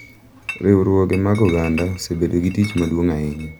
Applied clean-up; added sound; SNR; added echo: none; Chatter / Chink, clink; 18 dB; none.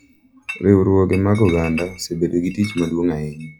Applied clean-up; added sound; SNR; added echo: classical method log-MMSE.